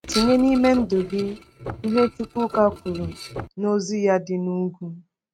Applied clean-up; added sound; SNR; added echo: neural mask model RNNoise.